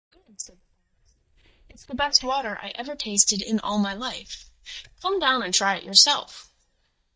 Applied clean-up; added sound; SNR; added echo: neural mask model DeepFilterNet 3.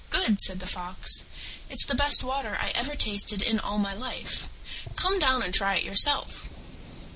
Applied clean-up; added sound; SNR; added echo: none; none; none; none.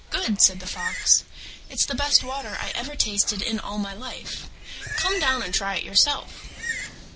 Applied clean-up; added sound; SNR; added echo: none; Livestock, farm animals, working animals; 11 dB; none.